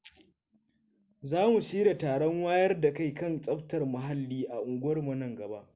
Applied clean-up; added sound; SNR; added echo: none; none; none; none.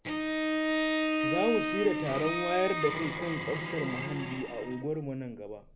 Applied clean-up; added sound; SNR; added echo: none; Bowed string instrument; 0 dB; none.